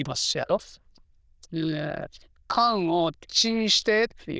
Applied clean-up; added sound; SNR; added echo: neural diffusion model UNIVERSE++.